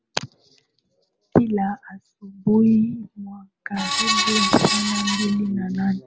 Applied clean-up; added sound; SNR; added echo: none; Screech; 0 dB; none.